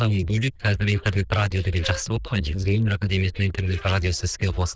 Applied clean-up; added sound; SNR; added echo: neural diffusion model UNIVERSE++.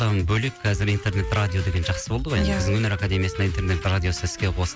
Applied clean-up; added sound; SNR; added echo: none; Wind instrument, woodwind instrument; 16 dB; none.